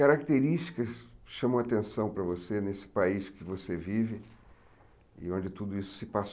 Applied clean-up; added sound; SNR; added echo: none; none; none; none.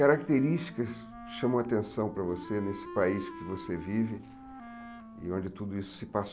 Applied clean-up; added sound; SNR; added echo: none; Wind instrument, woodwind instrument; 15 dB; none.